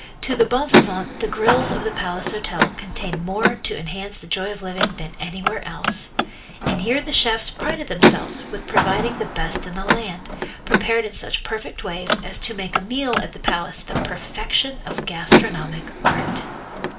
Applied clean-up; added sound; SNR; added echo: none; Car; -2 dB; reverberation time 0.3 s.